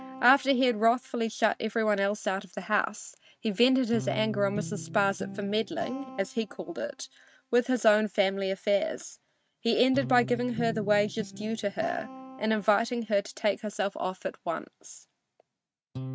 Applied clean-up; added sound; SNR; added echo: neural mask model RNNoise.